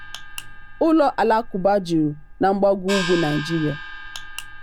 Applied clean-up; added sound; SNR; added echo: none; Gong; 11 dB; none.